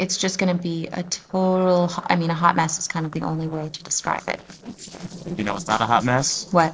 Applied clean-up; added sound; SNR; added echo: neural separator model SepFormer DNS4.